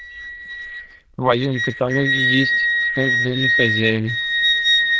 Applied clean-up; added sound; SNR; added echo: neural diffusion model UNIVERSE++.